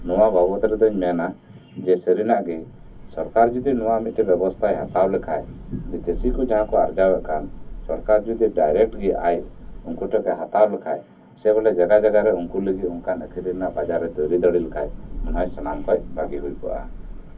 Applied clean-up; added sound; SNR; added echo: none; Thunder / Rain; 13 dB; reverberation time 0.3 s.